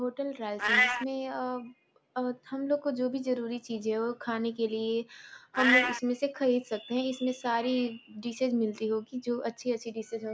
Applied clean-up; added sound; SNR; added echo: none; Meow; 5 dB; none.